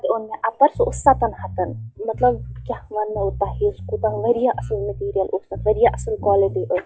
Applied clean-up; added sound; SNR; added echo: classical method log-MMSE.